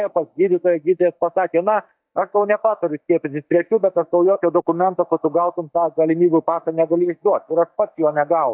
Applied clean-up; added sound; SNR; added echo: neural mask model DeepFilterNet 3.